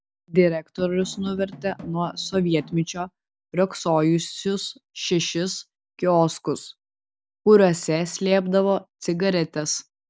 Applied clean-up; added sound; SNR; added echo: none; Drum; 20 dB; none.